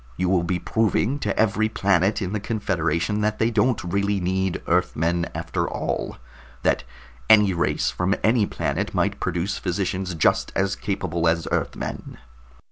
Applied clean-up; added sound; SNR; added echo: none; none; none; none.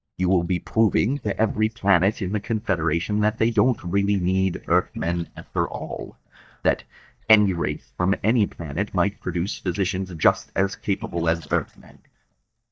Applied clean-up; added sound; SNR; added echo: neural mask model DeepFilterNet 3.